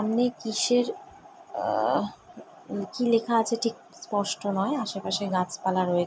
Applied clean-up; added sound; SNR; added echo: none; none; none; none.